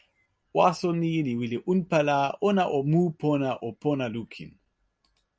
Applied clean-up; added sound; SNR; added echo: none; none; none; none.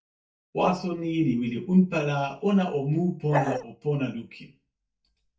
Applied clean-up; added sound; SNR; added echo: neural mask model DeepFilterNet 3.